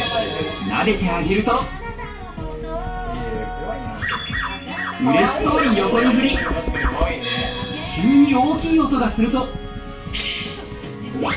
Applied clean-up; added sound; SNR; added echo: none; Computer keyboard; 12 dB; reverberation time 0.3 s.